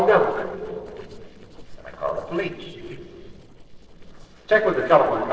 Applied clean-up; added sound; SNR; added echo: neural separator model SepFormer DNS4.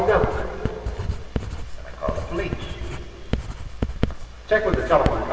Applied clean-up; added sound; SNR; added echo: none; Writing; 2 dB; reverberation time 2.9 s.